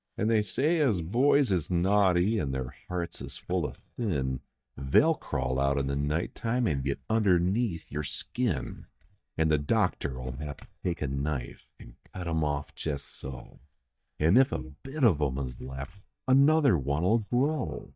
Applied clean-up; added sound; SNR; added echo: neural mask model DeepFilterNet 3.